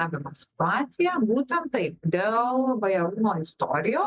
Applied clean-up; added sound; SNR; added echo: neural mask model Resemble Enhance denoiser.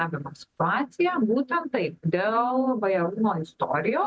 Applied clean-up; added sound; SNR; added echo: none; none; none; none.